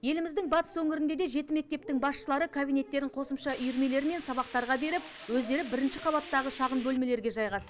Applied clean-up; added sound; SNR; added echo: none; Hiss; 17 dB; none.